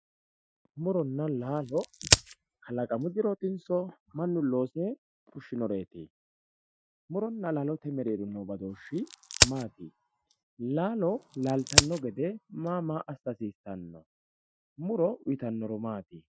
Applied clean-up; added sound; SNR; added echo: classical method Wiener filter.